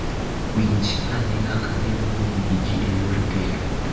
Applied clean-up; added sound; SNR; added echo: none; Water; 0 dB; reverberation time 0.9 s.